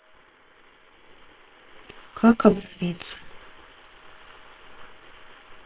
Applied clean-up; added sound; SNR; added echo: neural separator model SepFormer WHAM!.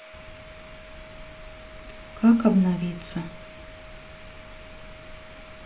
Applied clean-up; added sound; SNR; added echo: none; Domestic sounds, home sounds; 18 dB; none.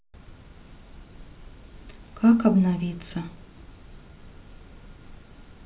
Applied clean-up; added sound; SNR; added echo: none; none; none; none.